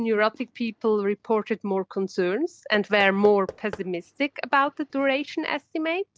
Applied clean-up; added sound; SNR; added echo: none; Knock / Wood; 18 dB; none.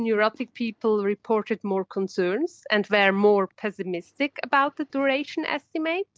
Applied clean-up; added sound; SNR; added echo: none; none; none; none.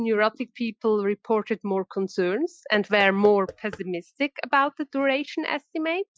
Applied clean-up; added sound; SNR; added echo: classical method Wiener filter.